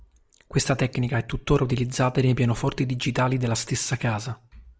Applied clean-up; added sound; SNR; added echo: none; none; none; none.